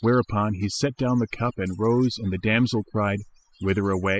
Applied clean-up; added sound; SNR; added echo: classical method spectral subtraction.